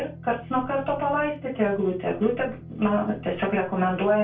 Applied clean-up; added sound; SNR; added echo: none; Guitar; 16 dB; reverberation time 0.2 s.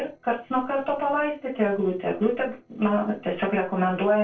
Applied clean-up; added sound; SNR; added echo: neural separator model SepFormer DNS4.